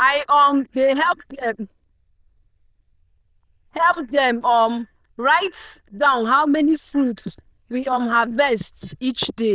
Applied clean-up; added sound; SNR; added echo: neural diffusion model UNIVERSE++.